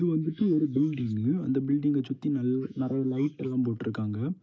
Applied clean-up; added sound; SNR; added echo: neural mask model Resemble Enhance denoiser.